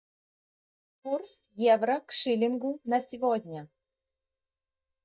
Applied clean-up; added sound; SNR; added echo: neural mask model DeepFilterNet 3.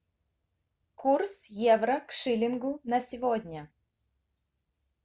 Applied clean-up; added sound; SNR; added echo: none; none; none; none.